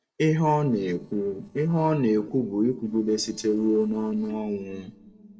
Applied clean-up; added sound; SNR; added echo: neural separator model SepFormer DNS4.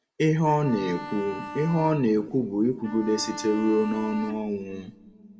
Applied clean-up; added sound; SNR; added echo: none; Bowed string instrument; 13 dB; reverberation time 1.4 s.